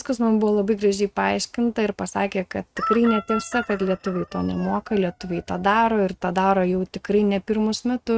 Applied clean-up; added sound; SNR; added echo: neural mask model RNNoise.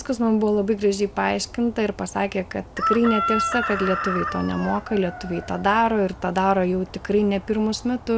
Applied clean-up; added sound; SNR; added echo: none; Chicken, rooster; 8 dB; none.